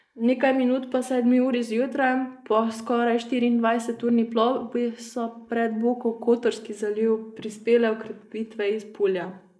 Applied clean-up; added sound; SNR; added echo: neural mask model Resemble Enhance denoiser.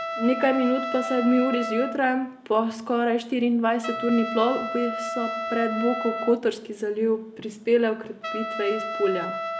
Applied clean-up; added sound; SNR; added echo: none; Trumpet; 8 dB; none.